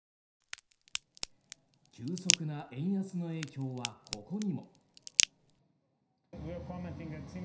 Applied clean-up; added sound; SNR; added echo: none; Crack; -4 dB; reverberation time 0.5 s.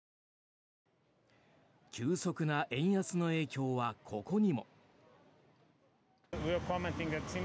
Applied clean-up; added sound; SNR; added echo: none; none; none; none.